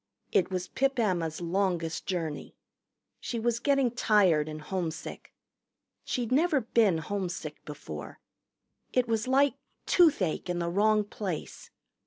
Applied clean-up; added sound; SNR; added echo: none; none; none; none.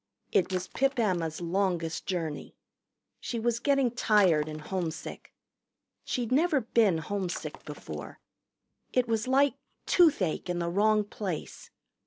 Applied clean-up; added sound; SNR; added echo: none; Shatter; 18 dB; none.